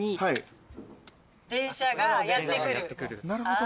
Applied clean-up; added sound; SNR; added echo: none; none; none; none.